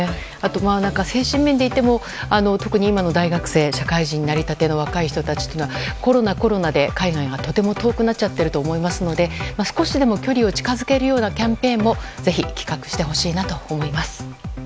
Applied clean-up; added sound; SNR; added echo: none; none; none; none.